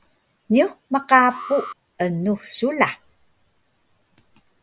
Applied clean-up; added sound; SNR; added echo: none; Alarm; 16 dB; none.